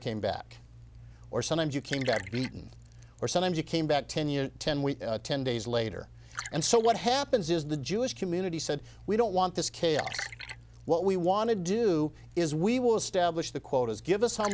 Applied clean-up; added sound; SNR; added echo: none; Liquid; 17 dB; none.